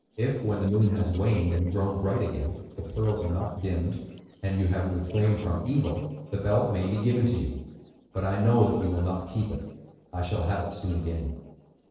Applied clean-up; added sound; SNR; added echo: neural separator model SepFormer DNS4.